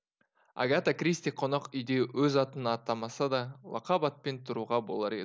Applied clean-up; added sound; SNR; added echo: none; none; none; none.